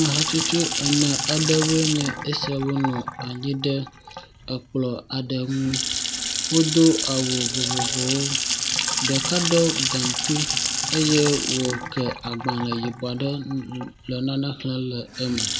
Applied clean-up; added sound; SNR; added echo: none; Sink (filling or washing) / Water tap, faucet / Splash, splatter; 2 dB; none.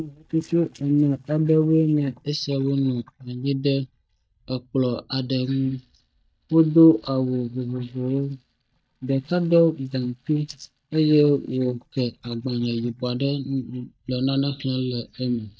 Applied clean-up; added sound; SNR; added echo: neural mask model DeepFilterNet 3.